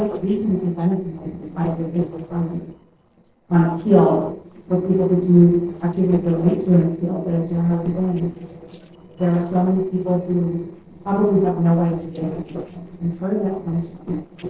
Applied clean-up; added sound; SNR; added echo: neural separator model SepFormer DNS4.